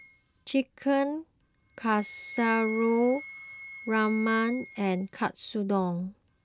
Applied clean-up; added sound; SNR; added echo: none; Wind instrument, woodwind instrument; 15 dB; none.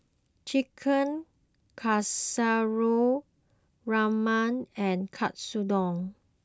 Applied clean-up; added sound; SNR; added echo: none; none; none; none.